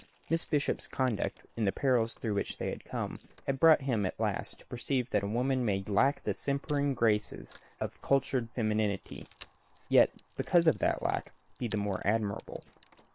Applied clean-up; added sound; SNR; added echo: neural separator model SepFormer WHAM!.